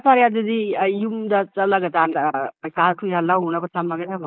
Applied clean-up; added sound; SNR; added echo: neural mask model Resemble Enhance denoiser.